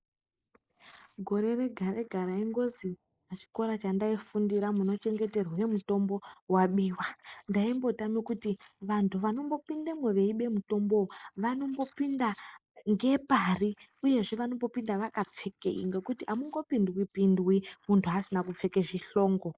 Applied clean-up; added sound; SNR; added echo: neural mask model Resemble Enhance denoiser.